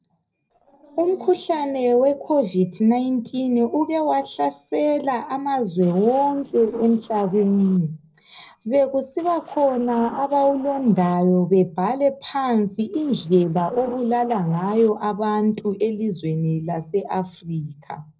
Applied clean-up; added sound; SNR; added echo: neural separator model SepFormer DNS4.